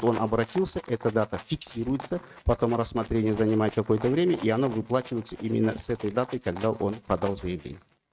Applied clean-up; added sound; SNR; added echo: neural mask model RNNoise.